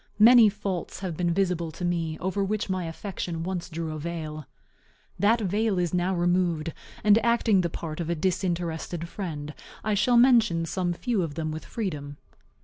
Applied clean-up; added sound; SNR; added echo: none; none; none; none.